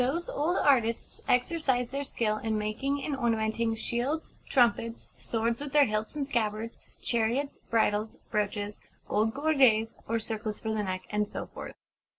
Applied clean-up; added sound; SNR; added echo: none; none; none; none.